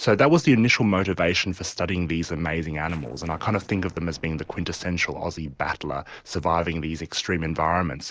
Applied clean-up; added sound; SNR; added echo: neural separator model SepFormer DNS4.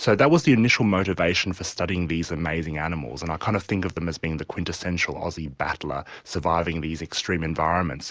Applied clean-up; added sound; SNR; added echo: none; none; none; none.